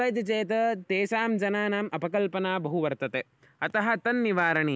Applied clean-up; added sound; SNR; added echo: none; none; none; none.